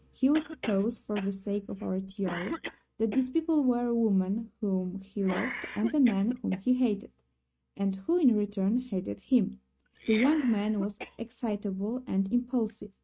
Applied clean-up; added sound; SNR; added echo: neural mask model RNNoise.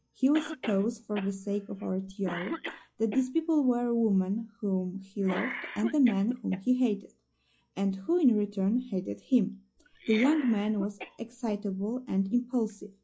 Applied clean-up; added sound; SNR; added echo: classical method log-MMSE.